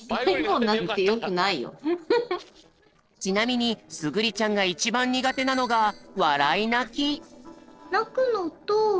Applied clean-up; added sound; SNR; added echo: neural separator model SepFormer DNS4.